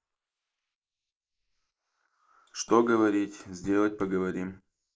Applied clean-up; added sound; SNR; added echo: neural mask model Resemble Enhance denoiser.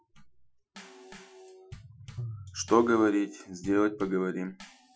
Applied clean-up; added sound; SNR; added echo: classical method Wiener filter.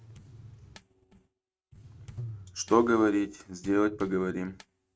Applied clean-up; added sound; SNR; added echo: neural mask model RNNoise.